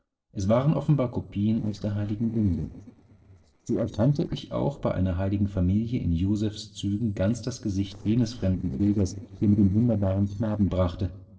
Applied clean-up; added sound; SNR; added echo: neural separator model SepFormer DNS4.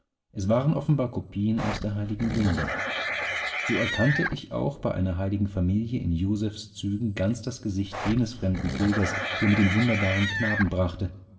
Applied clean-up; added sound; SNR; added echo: none; Livestock, farm animals, working animals; 4 dB; reverberation time 1.2 s.